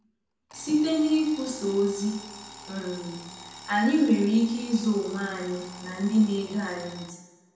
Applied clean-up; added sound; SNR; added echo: none; Alarm; 18 dB; reverberation time 0.9 s.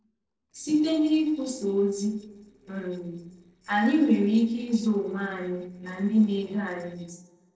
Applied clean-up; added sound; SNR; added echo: neural separator model SepFormer DNS4.